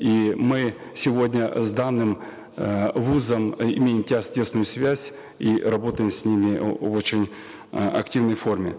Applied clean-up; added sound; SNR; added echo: none; none; none; none.